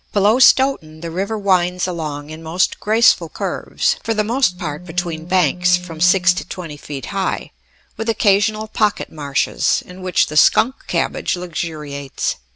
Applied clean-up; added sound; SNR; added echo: none; Wind instrument, woodwind instrument; 15 dB; none.